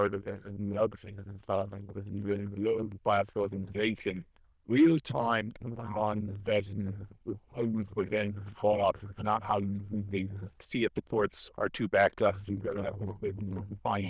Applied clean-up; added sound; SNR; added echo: neural diffusion model UNIVERSE++.